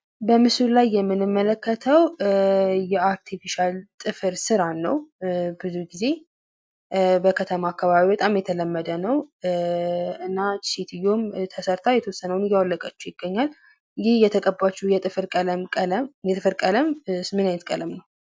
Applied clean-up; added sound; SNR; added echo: none; none; none; none.